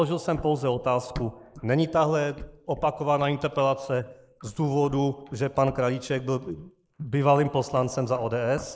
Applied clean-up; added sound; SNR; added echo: neural mask model Resemble Enhance denoiser.